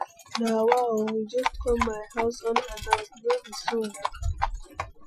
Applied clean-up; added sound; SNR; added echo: classical method Wiener filter.